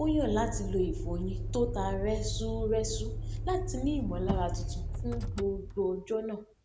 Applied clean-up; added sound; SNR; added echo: none; Motor vehicle (road); 2 dB; none.